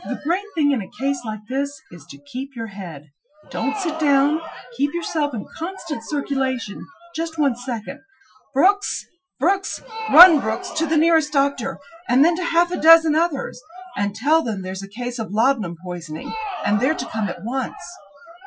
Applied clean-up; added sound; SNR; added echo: classical method Wiener filter.